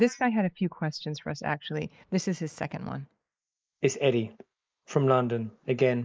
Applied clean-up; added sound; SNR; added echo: neural mask model Resemble Enhance denoiser.